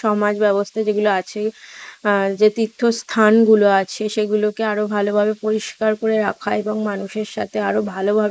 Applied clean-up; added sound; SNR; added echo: neural mask model Resemble Enhance denoiser.